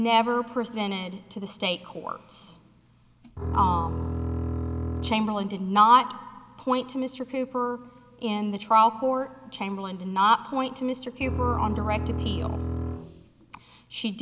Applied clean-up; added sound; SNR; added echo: none; Bowed string instrument; 4 dB; none.